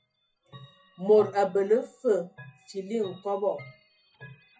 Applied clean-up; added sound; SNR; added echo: classical method WPE with log-MMSE.